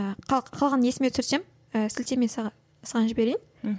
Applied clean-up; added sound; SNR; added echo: none; none; none; none.